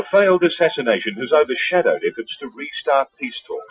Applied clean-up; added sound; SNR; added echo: classical method Wiener filter.